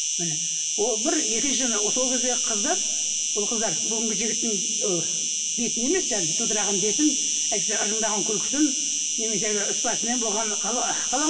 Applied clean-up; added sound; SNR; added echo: none; Insect; -4 dB; reverberation time 2.9 s.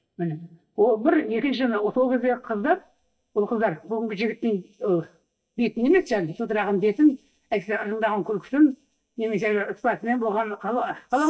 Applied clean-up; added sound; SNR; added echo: neural mask model DeepFilterNet 3.